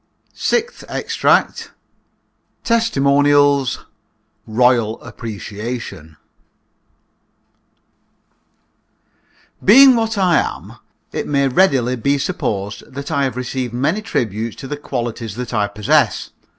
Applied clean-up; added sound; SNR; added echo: none; none; none; none.